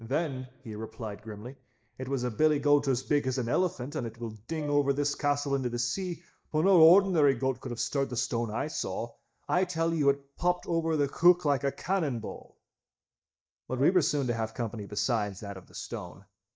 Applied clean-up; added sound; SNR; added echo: neural mask model DeepFilterNet 3.